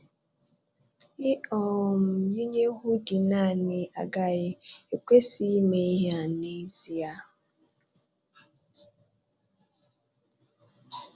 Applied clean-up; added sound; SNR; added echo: none; none; none; none.